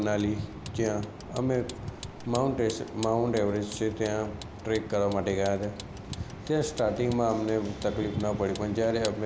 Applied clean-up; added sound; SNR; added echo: none; Vehicle; 17 dB; none.